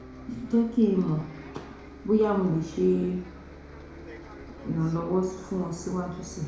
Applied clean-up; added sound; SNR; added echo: none; Bus; 15 dB; reverberation time 0.6 s.